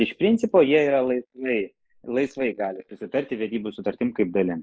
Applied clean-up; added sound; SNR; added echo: neural mask model Resemble Enhance denoiser.